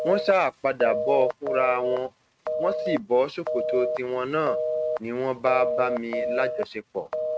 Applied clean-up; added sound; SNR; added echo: neural mask model RNNoise.